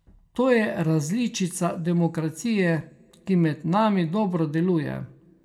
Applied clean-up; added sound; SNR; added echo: none; none; none; reverberation time 0.4 s.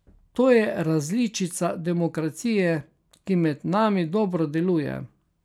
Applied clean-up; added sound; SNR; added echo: none; none; none; none.